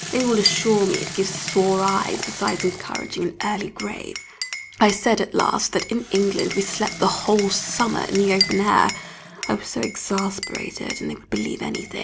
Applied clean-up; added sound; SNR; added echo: none; Sink (filling or washing) / Water tap, faucet + Glass; 9 dB; none.